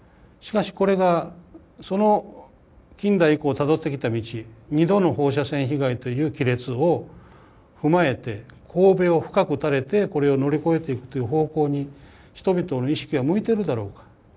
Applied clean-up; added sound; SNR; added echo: none; none; none; none.